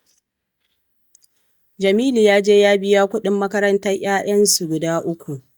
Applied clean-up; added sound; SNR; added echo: neural mask model DeepFilterNet 3.